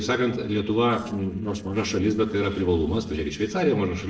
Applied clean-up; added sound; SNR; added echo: neural separator model SepFormer DNS4.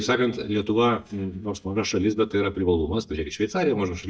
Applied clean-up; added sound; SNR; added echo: neural mask model DeepFilterNet 3.